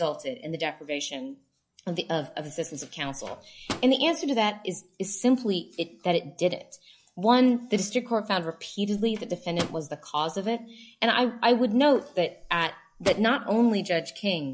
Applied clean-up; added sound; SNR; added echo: classical method log-MMSE.